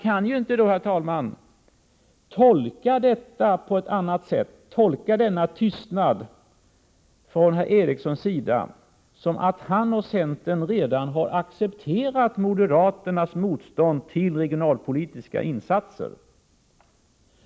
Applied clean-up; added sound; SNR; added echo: none; none; none; none.